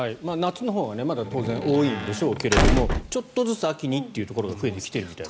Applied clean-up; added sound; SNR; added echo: none; Squeak / Slam / Wood; -1 dB; none.